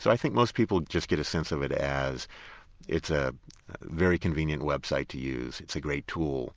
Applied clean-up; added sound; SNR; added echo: none; none; none; none.